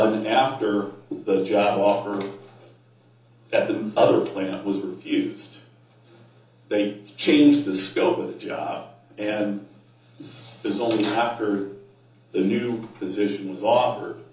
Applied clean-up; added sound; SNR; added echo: none; none; none; reverberation time 1.2 s.